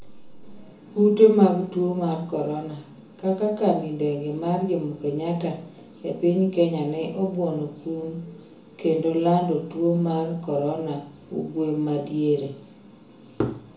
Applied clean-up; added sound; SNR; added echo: none; none; none; reverberation time 0.7 s.